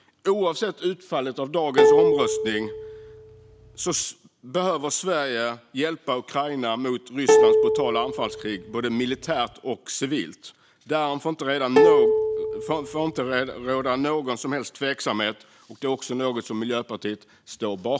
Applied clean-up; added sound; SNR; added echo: none; Plucked string instrument; -5 dB; none.